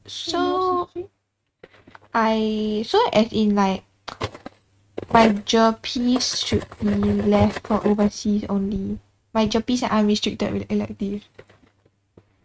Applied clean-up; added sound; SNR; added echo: neural mask model RNNoise.